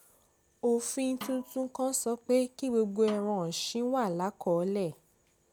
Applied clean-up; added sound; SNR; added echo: none; Snare drum; 19 dB; none.